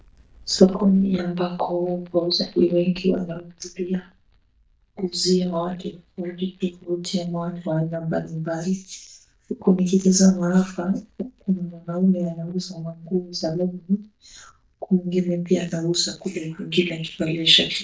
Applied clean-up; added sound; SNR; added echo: neural mask model DeepFilterNet 3.